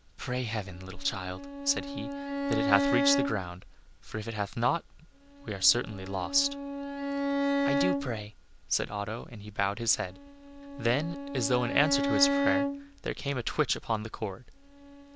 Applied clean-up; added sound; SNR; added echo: none; Bowed string instrument; 2 dB; none.